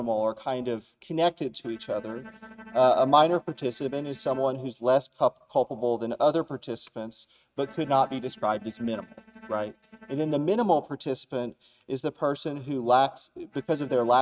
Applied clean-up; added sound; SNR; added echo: neural mask model RNNoise.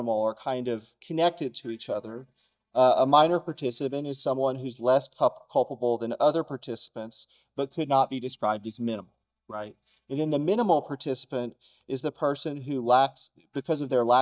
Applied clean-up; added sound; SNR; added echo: neural mask model DeepFilterNet 3.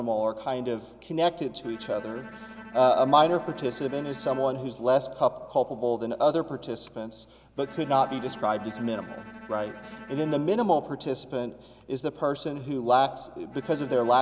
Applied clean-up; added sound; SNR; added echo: none; Bowed string instrument; 19 dB; none.